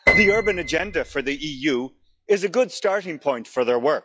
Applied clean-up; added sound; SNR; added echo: classical method log-MMSE.